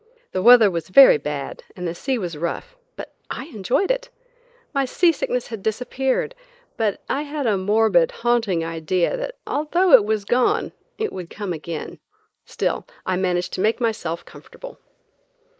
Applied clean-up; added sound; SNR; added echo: neural mask model Resemble Enhance denoiser.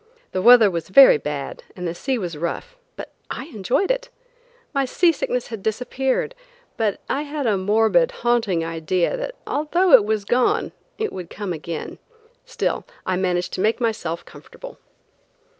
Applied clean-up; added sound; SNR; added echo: none; none; none; none.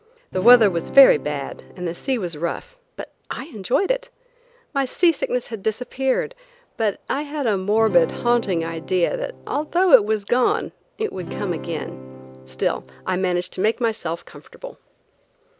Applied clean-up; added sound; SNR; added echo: none; Acoustic guitar / Strum; 12 dB; none.